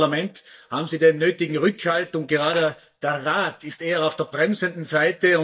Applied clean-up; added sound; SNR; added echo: neural mask model DeepFilterNet 3.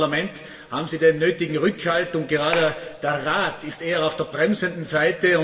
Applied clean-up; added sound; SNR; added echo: none; Clapping; 12 dB; reverberation time 1.5 s.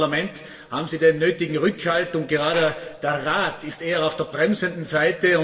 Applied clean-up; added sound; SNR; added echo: neural separator model SepFormer DNS4.